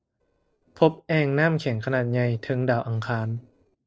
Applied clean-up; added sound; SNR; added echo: neural separator model SepFormer DNS4.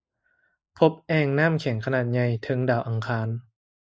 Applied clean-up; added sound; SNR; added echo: neural mask model Resemble Enhance denoiser.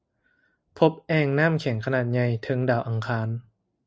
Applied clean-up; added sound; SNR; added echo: none; none; none; none.